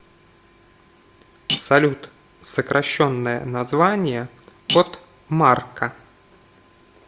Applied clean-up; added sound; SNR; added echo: none; Cutlery, silverware; 7 dB; none.